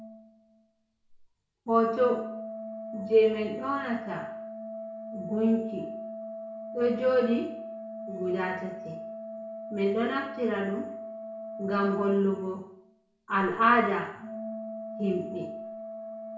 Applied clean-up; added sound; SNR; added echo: none; Organ; 10 dB; reverberation time 0.6 s.